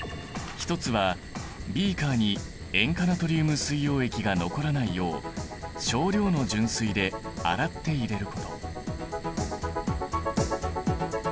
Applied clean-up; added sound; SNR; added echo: none; Fire; 13 dB; none.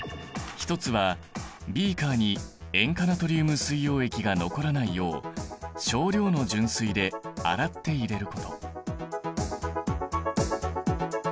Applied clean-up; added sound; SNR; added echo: none; none; none; none.